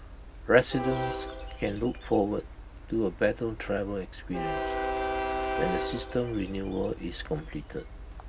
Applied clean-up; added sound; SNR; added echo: none; Train; 5 dB; none.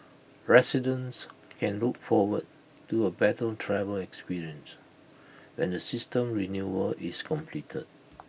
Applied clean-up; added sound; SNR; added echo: none; none; none; none.